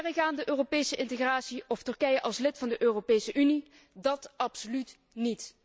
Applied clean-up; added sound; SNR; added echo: none; none; none; none.